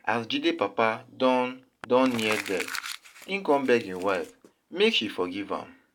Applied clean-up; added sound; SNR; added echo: none; Crumpling, crinkling; 15 dB; none.